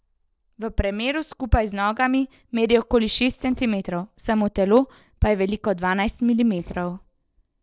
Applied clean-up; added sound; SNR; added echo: neural separator model SepFormer DNS4.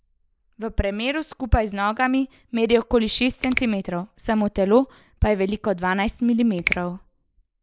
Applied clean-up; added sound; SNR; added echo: neural mask model Resemble Enhance denoiser.